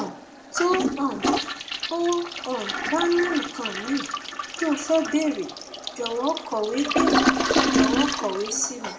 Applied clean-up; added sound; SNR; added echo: none; Toilet flush; 0 dB; reverberation time 0.4 s.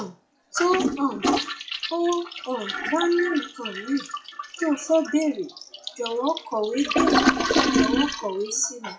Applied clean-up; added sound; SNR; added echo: classical method WPE with log-MMSE.